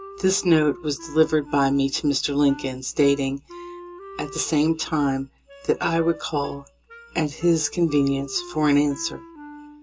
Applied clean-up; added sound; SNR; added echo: none; Wind instrument, woodwind instrument; 18 dB; reverberation time 0.2 s.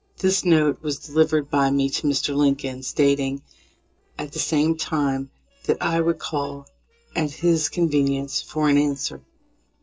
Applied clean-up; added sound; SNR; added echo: neural separator model SepFormer DNS4.